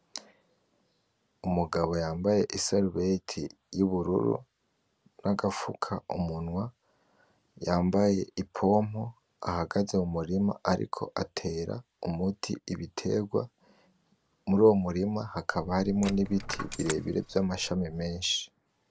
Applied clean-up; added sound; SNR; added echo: none; Coin (dropping); 12 dB; none.